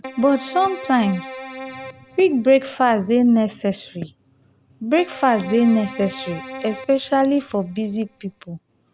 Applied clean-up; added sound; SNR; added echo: none; Keyboard (musical); 15 dB; none.